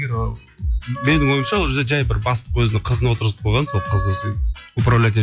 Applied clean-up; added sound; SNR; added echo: classical method log-MMSE.